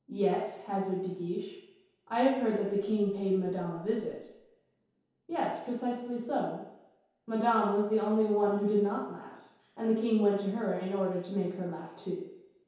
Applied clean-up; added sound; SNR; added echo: none; none; none; reverberation time 0.8 s.